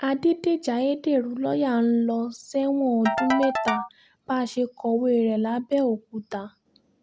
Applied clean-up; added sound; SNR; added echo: none; Ringtone / Keyboard (musical); 5 dB; none.